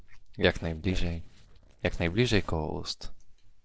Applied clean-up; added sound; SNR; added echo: neural separator model SepFormer DNS4.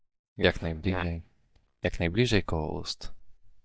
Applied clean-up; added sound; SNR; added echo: neural mask model DeepFilterNet 3.